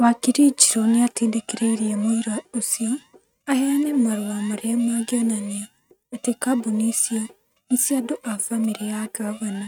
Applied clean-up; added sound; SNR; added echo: neural mask model RNNoise.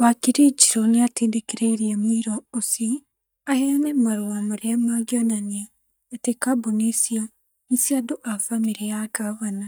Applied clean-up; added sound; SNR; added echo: neural mask model DeepFilterNet 3.